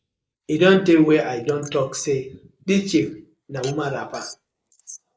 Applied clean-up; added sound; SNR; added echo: neural mask model Resemble Enhance denoiser.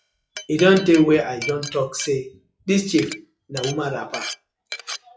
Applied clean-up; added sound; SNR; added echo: classical method log-MMSE.